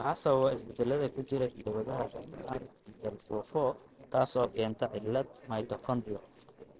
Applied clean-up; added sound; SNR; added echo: neural separator model SepFormer DNS4.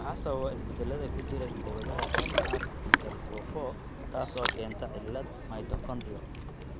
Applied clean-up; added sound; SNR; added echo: none; Ocean; -5 dB; none.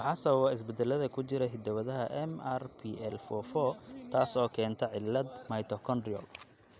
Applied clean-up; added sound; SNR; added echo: none; none; none; none.